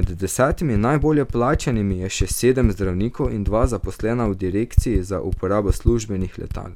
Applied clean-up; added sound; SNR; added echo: none; Typing; 4 dB; none.